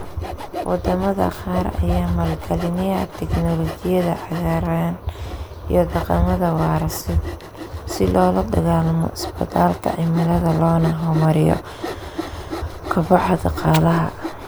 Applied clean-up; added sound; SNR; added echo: none; Sawing; 13 dB; none.